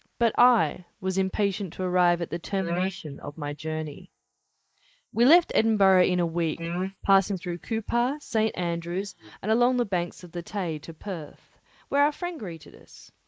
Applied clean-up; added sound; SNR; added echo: neural mask model Resemble Enhance denoiser.